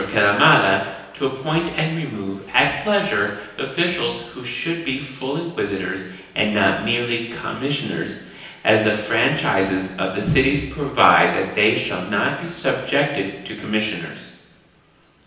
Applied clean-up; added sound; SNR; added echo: none; none; none; reverberation time 0.9 s.